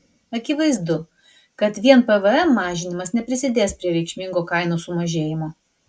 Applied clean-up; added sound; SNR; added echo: none; none; none; none.